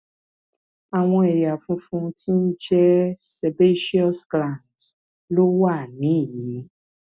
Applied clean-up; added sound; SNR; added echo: none; none; none; none.